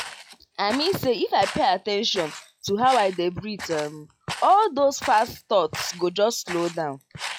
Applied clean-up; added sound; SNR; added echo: classical method log-MMSE.